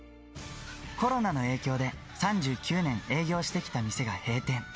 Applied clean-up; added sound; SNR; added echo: none; none; none; none.